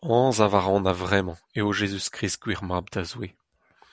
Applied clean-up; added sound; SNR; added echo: none; none; none; none.